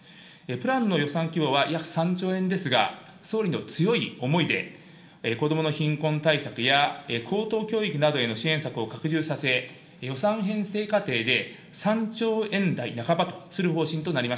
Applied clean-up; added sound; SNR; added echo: none; none; none; reverberation time 0.7 s.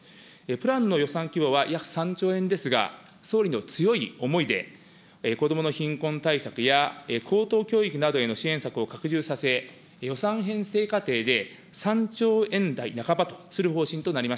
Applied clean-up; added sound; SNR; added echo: none; none; none; none.